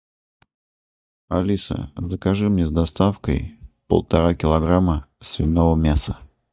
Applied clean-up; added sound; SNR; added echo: neural mask model DeepFilterNet 3.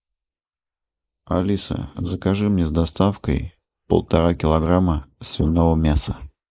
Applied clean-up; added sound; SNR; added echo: neural mask model Resemble Enhance denoiser.